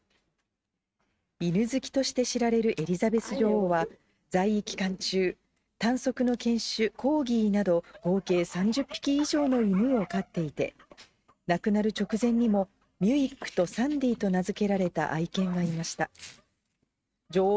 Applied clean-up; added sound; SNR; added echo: neural mask model RNNoise.